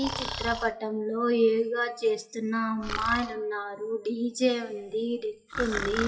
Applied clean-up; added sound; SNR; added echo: classical method WPE with log-MMSE.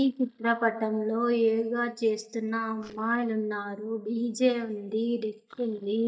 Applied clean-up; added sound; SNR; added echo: neural mask model DeepFilterNet 3.